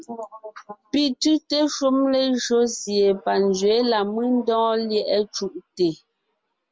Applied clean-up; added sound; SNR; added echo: none; none; none; none.